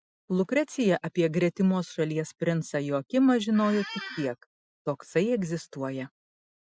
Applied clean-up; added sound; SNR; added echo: classical method Wiener filter.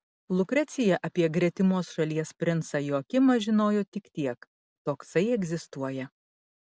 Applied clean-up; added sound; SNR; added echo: none; none; none; none.